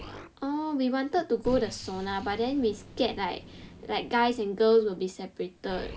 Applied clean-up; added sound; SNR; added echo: none; Explosion; 17 dB; none.